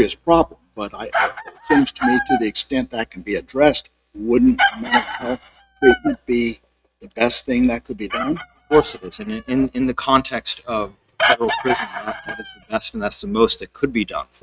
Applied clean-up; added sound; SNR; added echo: neural mask model RNNoise.